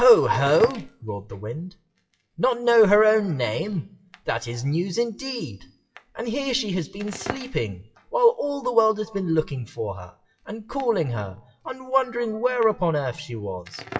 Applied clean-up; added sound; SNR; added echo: classical method WPE with log-MMSE.